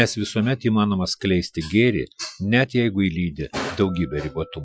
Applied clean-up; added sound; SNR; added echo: classical method Wiener filter.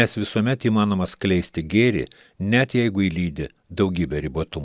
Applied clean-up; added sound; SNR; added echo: none; none; none; none.